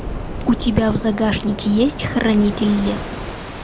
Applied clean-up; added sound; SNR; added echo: none; Waves, surf; 9 dB; none.